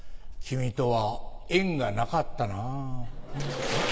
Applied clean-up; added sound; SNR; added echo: none; none; none; none.